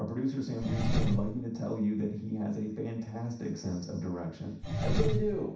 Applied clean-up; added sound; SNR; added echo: none; Engine; 1 dB; reverberation time 0.7 s.